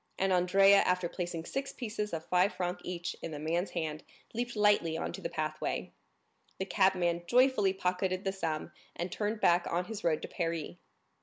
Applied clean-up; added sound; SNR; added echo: none; none; none; none.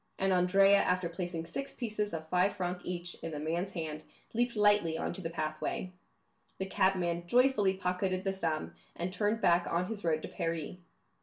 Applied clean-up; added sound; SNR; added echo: none; none; none; reverberation time 0.2 s.